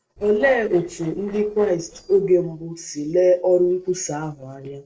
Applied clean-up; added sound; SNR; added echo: neural separator model SepFormer DNS4.